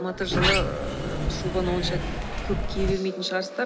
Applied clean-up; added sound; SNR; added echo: none; Sliding door; -2 dB; none.